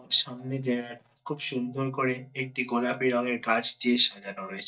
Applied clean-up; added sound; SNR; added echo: neural mask model DeepFilterNet 3.